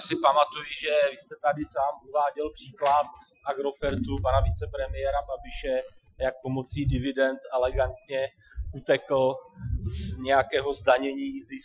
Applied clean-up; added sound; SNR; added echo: classical method Wiener filter.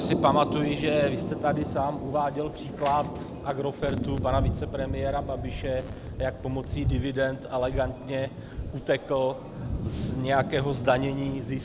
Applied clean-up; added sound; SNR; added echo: none; Thunder; 4 dB; none.